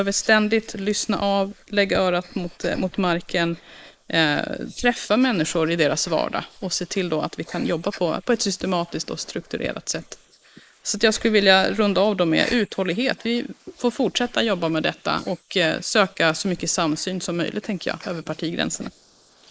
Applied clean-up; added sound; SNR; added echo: neural mask model Resemble Enhance denoiser.